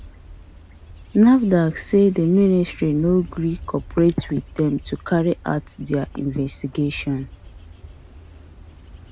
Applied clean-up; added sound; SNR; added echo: none; Wind / Bird / Insect; 19 dB; none.